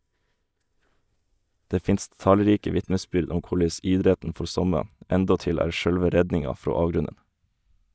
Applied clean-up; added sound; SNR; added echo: neural mask model DeepFilterNet 3.